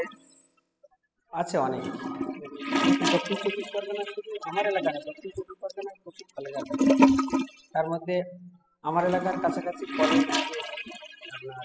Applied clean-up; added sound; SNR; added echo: classical method spectral subtraction.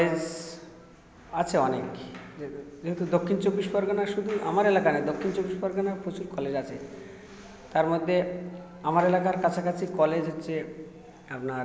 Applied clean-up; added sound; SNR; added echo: none; none; none; none.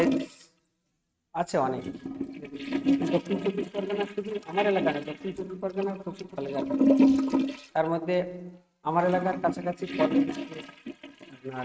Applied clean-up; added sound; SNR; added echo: neural mask model RNNoise.